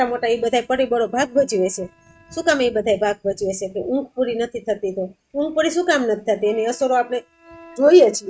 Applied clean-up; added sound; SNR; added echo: neural mask model RNNoise.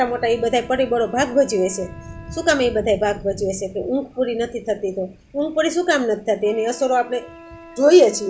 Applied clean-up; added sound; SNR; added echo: none; Thunder / Rain + Wind instrument, woodwind instrument; 20 dB; none.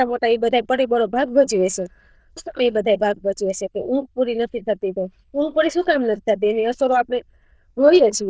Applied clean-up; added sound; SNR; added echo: neural diffusion model UNIVERSE++.